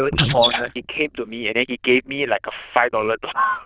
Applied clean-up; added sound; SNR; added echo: neural diffusion model UNIVERSE++.